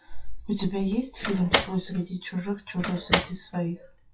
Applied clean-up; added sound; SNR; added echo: classical method WPE with log-MMSE.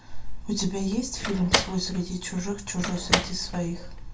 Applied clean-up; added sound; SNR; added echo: none; Slam; 3 dB; reverberation time 0.2 s.